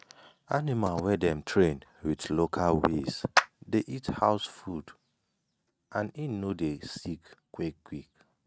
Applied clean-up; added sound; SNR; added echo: neural mask model RNNoise.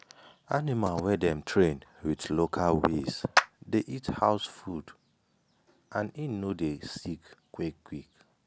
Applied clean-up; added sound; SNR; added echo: none; Clapping; 1 dB; none.